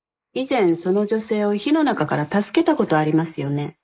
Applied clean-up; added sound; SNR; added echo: neural mask model Resemble Enhance denoiser.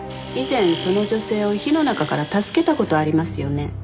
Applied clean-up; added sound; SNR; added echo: none; Tools; 17 dB; none.